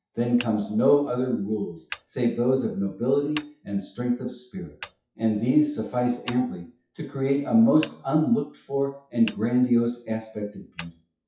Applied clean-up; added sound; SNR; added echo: classical method WPE with log-MMSE.